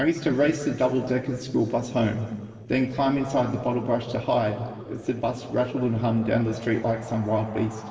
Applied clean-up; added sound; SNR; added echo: neural separator model SepFormer DNS4.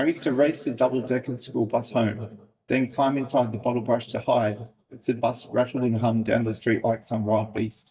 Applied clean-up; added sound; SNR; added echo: neural mask model DeepFilterNet 3.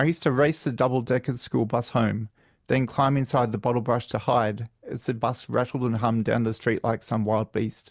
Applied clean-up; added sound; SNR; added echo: none; none; none; none.